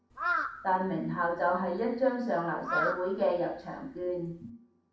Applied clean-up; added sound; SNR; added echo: none; Crow; 6 dB; reverberation time 0.6 s.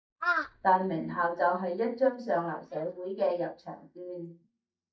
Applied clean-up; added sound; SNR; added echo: neural mask model DeepFilterNet 3.